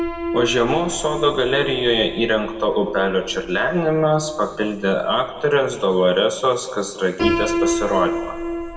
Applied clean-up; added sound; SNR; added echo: none; Piano; 7 dB; reverberation time 1.5 s.